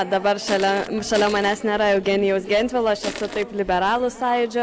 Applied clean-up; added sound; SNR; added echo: none; Crushing; 11 dB; none.